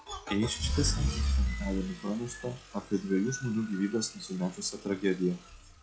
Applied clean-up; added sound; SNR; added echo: classical method log-MMSE.